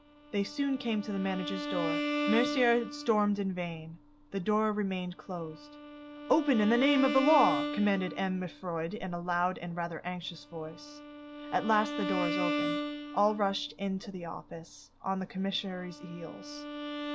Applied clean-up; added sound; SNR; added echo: none; Bowed string instrument; 6 dB; none.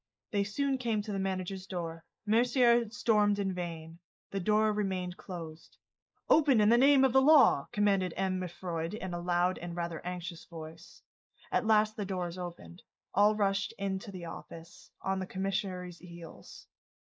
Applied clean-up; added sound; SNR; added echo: neural mask model Resemble Enhance denoiser.